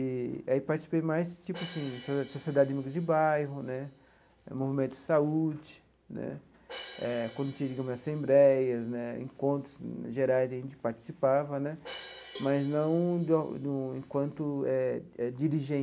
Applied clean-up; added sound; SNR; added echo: none; Cowbell + Crash cymbal; 17 dB; none.